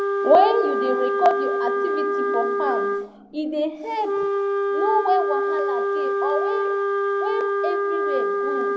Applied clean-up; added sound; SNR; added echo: none; Wind instrument, woodwind instrument; -2 dB; none.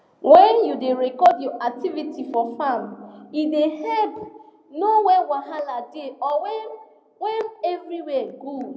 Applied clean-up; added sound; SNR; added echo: none; none; none; none.